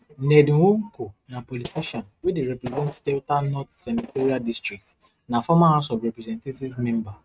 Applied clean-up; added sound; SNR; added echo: neural mask model RNNoise.